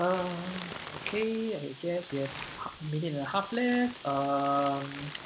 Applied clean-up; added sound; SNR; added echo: none; Crumpling, crinkling; 13 dB; none.